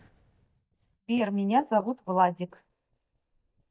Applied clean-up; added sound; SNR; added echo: neural mask model DeepFilterNet 3.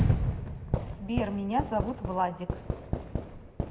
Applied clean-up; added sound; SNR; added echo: none; Fireworks; -3 dB; reverberation time 1.1 s.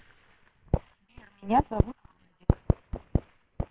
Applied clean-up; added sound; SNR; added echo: neural separator model SepFormer WHAMR!.